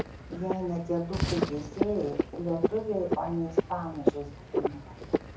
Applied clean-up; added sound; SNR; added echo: none; Frog; -1 dB; reverberation time 0.5 s.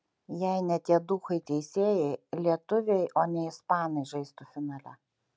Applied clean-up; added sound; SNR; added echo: none; none; none; none.